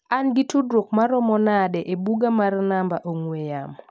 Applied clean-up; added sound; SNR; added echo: none; none; none; none.